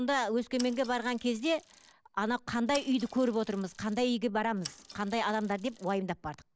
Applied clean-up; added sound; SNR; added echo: none; Mechanisms / Bicycle; 19 dB; none.